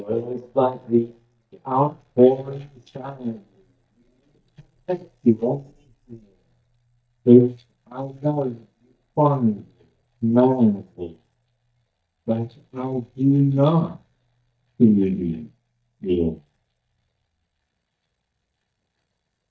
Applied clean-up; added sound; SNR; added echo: neural mask model DeepFilterNet 3.